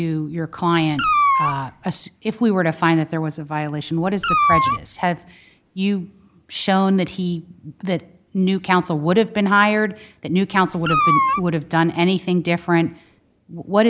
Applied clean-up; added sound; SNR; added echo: none; Meow; 1 dB; none.